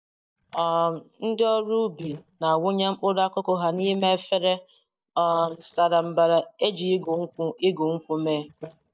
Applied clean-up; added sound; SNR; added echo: neural mask model DeepFilterNet 3.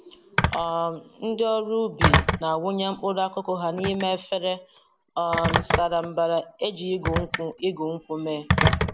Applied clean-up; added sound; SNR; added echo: none; Telephone; 1 dB; none.